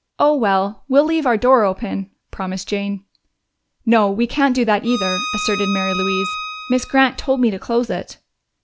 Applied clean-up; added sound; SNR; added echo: none; Bowed string instrument; 8 dB; none.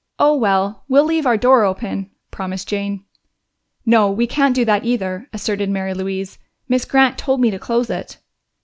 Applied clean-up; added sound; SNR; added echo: none; none; none; none.